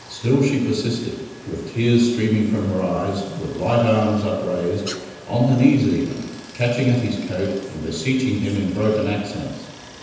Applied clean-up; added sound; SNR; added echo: none; Stream; 20 dB; reverberation time 1.1 s.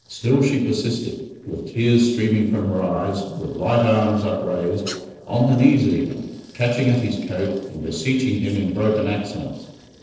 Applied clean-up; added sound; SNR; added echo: neural separator model SepFormer DNS4.